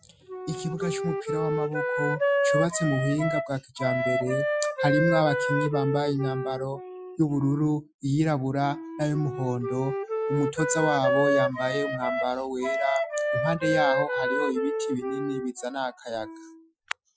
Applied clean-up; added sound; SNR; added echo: classical method Wiener filter.